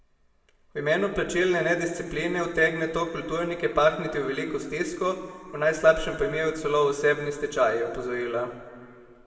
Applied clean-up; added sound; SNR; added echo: none; none; none; reverberation time 1.8 s.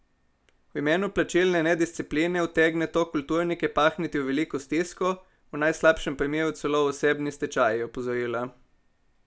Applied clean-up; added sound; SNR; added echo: none; none; none; none.